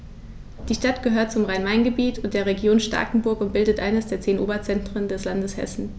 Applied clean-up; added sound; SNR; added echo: none; none; none; none.